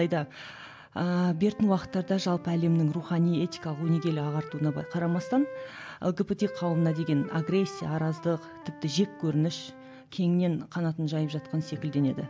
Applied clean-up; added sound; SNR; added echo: none; Wind instrument, woodwind instrument; 16 dB; none.